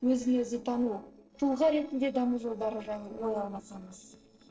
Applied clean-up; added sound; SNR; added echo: neural separator model SepFormer DNS4.